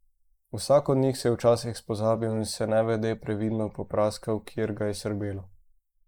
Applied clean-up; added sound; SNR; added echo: neural mask model Resemble Enhance denoiser.